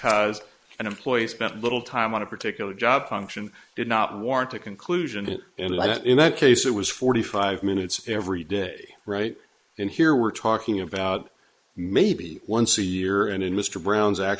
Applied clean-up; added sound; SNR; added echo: neural mask model Resemble Enhance denoiser.